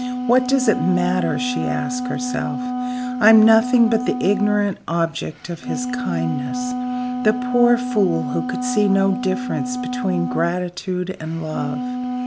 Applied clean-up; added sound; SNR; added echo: none; Wind instrument, woodwind instrument; 4 dB; none.